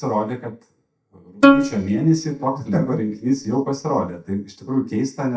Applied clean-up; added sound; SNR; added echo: neural mask model DeepFilterNet 3.